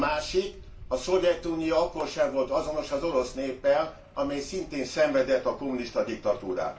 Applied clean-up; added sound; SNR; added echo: none; Truck; 19 dB; reverberation time 0.3 s.